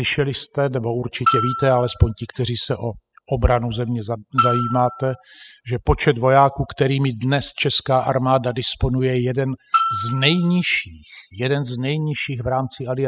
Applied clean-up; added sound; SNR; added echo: classical method spectral subtraction.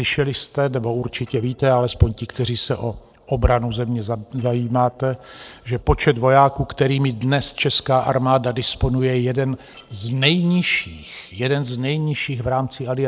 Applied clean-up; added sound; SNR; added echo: neural separator model SepFormer DNS4.